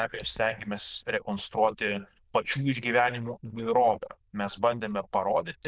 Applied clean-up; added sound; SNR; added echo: neural diffusion model UNIVERSE++.